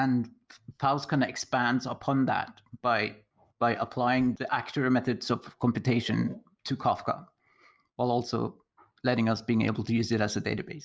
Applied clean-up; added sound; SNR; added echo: none; none; none; none.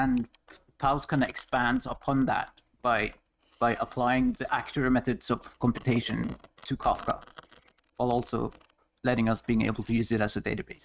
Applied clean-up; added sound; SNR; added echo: neural mask model RNNoise.